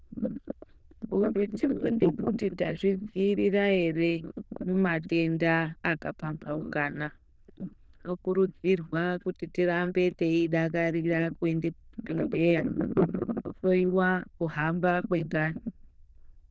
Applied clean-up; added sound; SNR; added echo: neural diffusion model UNIVERSE++.